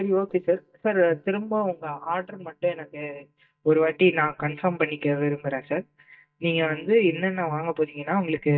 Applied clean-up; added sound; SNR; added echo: neural mask model DeepFilterNet 3.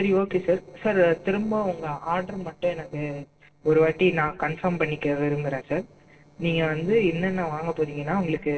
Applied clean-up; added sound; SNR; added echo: neural separator model SepFormer DNS4.